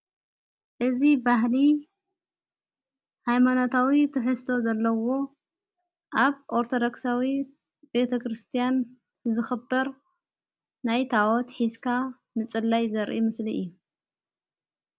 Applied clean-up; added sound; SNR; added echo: none; none; none; none.